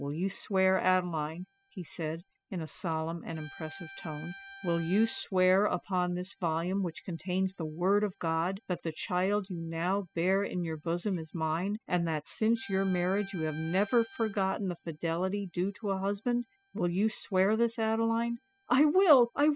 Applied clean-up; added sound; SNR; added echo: classical method spectral subtraction.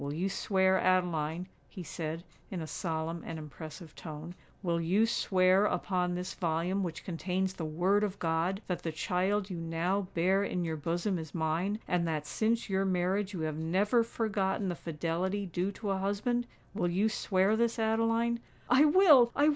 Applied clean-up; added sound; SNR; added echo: none; none; none; none.